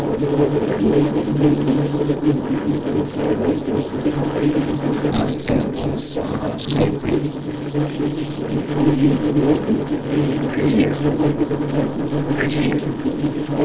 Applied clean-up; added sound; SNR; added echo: neural separator model SepFormer DNS4.